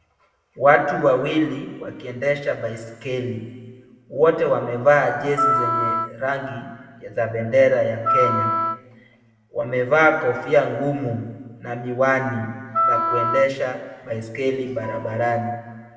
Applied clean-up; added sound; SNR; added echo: none; Wind instrument, woodwind instrument; 2 dB; reverberation time 1.5 s.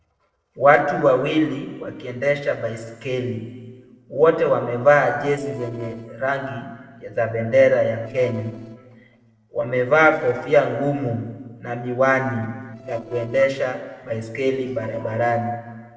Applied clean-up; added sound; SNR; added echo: neural separator model SepFormer DNS4.